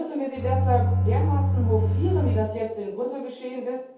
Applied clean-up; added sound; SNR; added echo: none; Bowed string instrument; -5 dB; reverberation time 0.7 s.